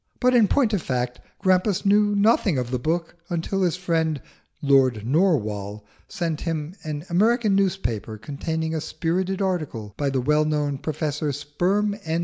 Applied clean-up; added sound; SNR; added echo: none; none; none; none.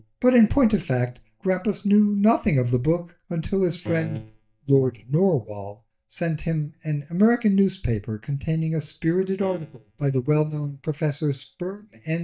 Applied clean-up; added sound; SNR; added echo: neural mask model DeepFilterNet 3.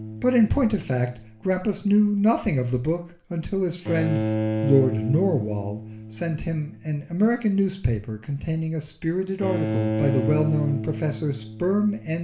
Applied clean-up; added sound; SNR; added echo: none; Bowed string instrument; 7 dB; reverberation time 0.4 s.